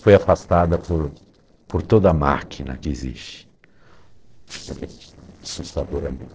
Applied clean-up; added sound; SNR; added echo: neural separator model SepFormer DNS4.